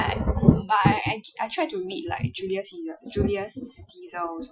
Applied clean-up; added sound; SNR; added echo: classical method Wiener filter.